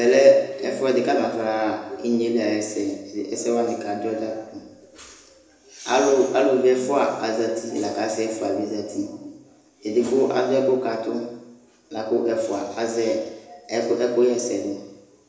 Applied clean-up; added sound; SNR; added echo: none; none; none; reverberation time 0.9 s.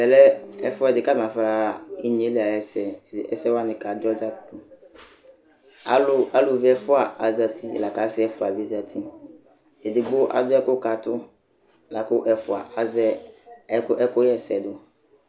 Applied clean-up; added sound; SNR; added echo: none; none; none; none.